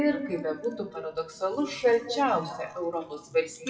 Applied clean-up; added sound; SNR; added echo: classical method WPE with log-MMSE.